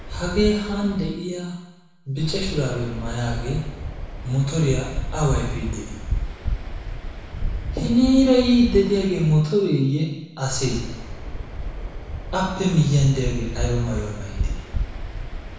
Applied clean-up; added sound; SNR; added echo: none; Waves, surf; 6 dB; reverberation time 1.1 s.